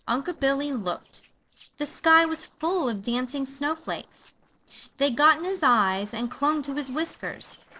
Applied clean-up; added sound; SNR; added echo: neural separator model SepFormer DNS4.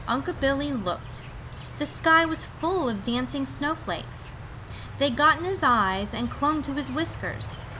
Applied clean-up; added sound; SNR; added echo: none; Insect; 12 dB; none.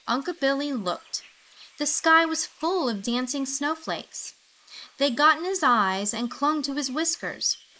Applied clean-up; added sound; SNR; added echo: neural mask model Resemble Enhance denoiser.